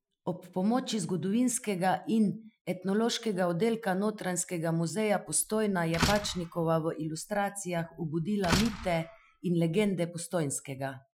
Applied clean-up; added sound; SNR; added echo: classical method Wiener filter.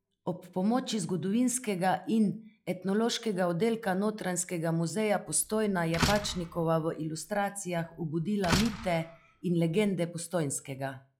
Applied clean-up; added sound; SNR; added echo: classical method log-MMSE.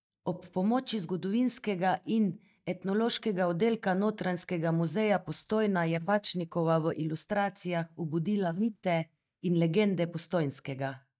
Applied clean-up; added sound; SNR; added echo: neural mask model DeepFilterNet 3.